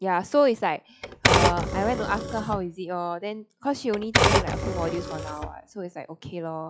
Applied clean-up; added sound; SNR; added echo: classical method log-MMSE.